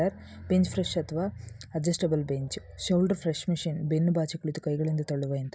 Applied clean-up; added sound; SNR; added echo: none; none; none; none.